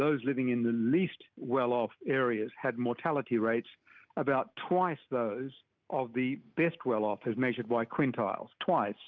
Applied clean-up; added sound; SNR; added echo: none; none; none; none.